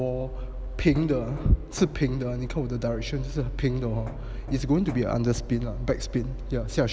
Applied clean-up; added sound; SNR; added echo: none; Knock; 18 dB; none.